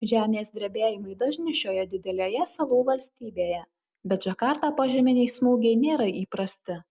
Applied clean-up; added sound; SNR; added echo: none; none; none; none.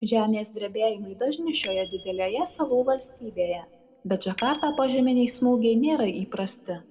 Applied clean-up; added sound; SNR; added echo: none; Bicycle bell; 19 dB; reverberation time 1.6 s.